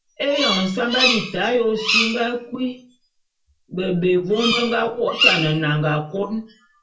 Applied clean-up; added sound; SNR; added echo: none; Bird vocalization, bird call, bird song; 3 dB; reverberation time 0.3 s.